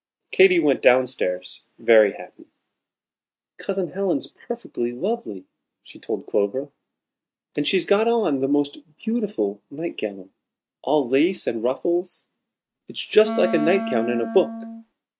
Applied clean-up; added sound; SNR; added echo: neural mask model RNNoise.